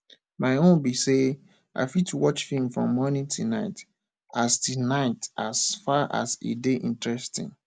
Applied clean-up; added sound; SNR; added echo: none; none; none; none.